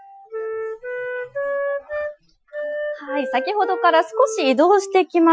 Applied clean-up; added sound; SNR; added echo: classical method Wiener filter.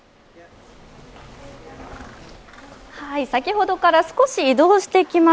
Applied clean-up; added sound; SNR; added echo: none; none; none; none.